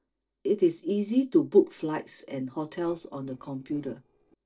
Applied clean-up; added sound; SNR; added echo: neural separator model SepFormer DNS4.